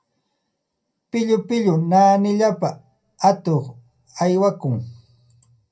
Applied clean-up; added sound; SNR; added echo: none; none; none; reverberation time 0.2 s.